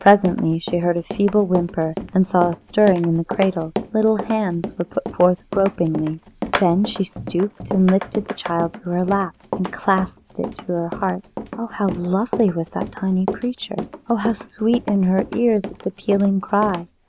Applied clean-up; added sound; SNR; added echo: none; Run; 11 dB; none.